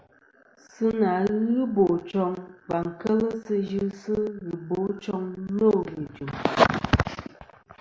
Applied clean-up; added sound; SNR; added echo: none; none; none; none.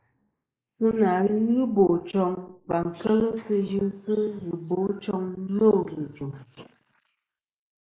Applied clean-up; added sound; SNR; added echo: neural mask model Resemble Enhance denoiser.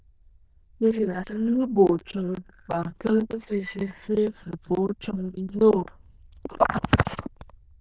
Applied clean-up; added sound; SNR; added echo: neural diffusion model UNIVERSE++.